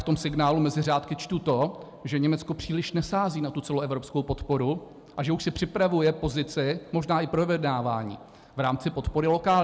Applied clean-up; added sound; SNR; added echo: none; none; none; none.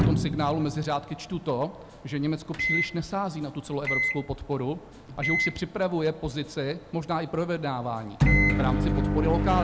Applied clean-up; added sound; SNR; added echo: none; Microwave oven; -1 dB; none.